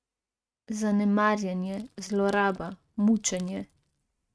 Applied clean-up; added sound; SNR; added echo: neural mask model RNNoise.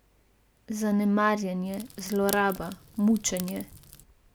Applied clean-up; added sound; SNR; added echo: none; Crackle; 15 dB; none.